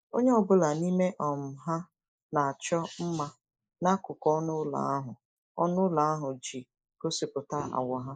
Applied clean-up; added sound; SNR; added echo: neural mask model Resemble Enhance denoiser.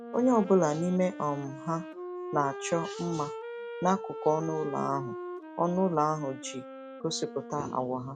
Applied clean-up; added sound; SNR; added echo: none; Wind instrument, woodwind instrument; 11 dB; none.